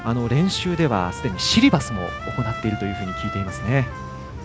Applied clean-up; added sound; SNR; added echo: none; Trumpet; 12 dB; none.